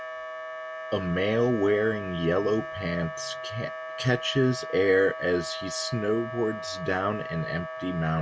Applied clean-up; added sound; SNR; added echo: none; Wind instrument, woodwind instrument; 9 dB; none.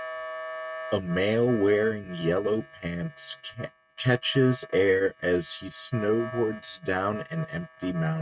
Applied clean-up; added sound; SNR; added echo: neural mask model RNNoise.